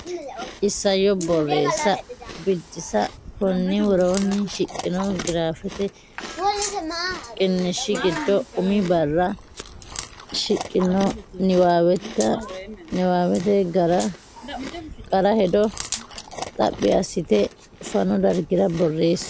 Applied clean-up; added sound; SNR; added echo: none; Chewing, mastication; 16 dB; none.